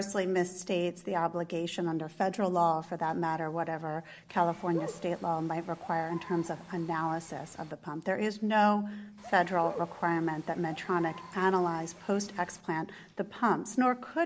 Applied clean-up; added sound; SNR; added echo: none; Bird; 16 dB; none.